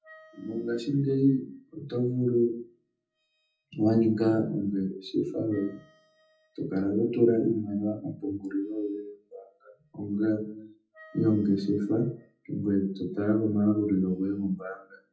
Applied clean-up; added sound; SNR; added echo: classical method WPE with log-MMSE.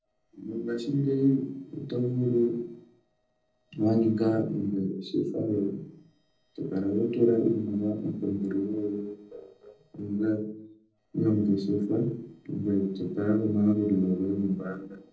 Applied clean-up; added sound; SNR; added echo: neural separator model SepFormer DNS4.